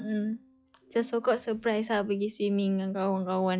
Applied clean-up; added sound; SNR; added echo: classical method log-MMSE.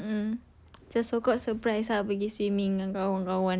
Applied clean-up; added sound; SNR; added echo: none; none; none; none.